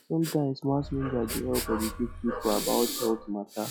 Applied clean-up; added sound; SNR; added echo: classical method log-MMSE.